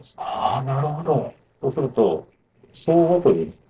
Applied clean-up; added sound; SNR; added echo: neural separator model SepFormer DNS4.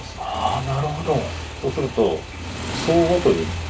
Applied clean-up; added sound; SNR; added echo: none; Motorcycle; 7 dB; reverberation time 0.2 s.